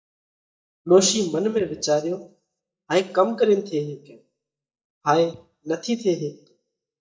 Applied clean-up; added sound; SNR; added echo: neural mask model DeepFilterNet 3.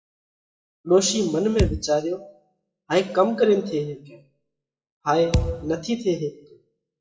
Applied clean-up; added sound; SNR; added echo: classical method WPE with log-MMSE.